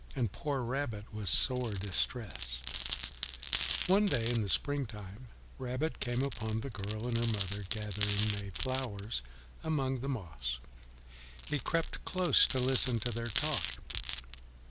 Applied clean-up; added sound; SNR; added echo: none; Glass; -1 dB; none.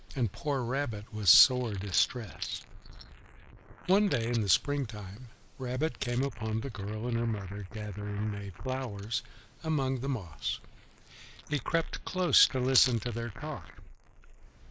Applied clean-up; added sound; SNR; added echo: neural mask model Resemble Enhance denoiser.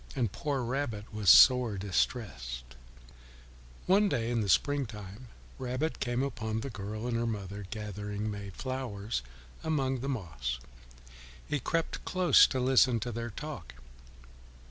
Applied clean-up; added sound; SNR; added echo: none; none; none; none.